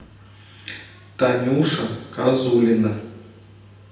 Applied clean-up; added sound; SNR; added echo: none; none; none; reverberation time 0.9 s.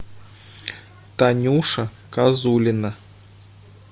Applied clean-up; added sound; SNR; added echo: none; none; none; none.